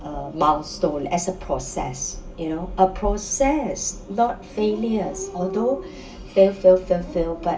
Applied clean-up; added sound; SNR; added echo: none; Dog; 17 dB; reverberation time 0.2 s.